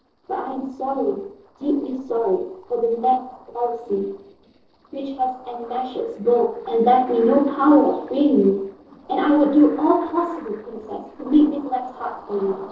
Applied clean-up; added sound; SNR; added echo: neural separator model SepFormer DNS4.